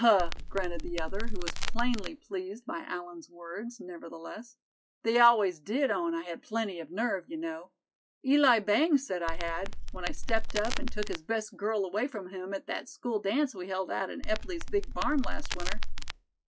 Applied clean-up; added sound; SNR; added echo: classical method log-MMSE.